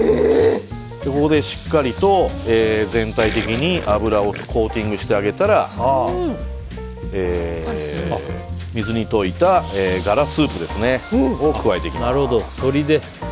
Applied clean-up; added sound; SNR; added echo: none; Gurgling; 13 dB; none.